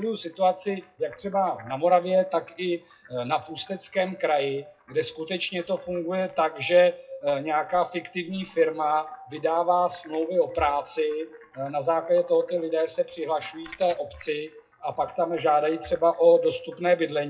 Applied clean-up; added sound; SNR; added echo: classical method WPE with log-MMSE.